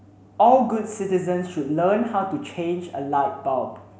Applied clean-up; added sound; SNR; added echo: none; none; none; none.